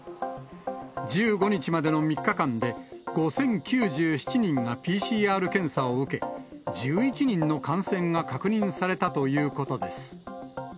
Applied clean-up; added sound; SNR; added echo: none; none; none; none.